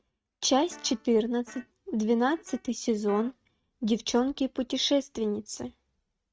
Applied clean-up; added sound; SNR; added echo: neural mask model RNNoise.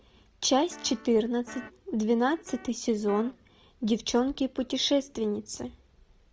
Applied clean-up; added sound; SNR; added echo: none; Guitar; 20 dB; none.